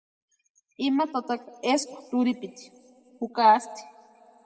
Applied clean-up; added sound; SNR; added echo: none; none; none; reverberation time 1.6 s.